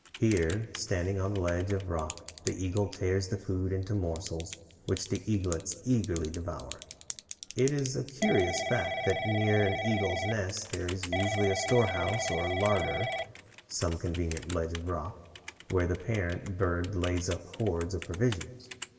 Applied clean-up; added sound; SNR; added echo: none; Telephone / Typing; 8 dB; reverberation time 1.5 s.